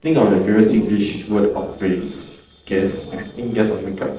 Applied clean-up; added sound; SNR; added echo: neural separator model SepFormer DNS4.